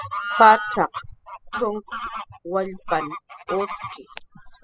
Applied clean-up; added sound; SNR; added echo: classical method spectral subtraction.